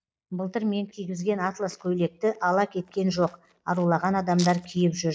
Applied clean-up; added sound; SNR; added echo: neural mask model DeepFilterNet 3.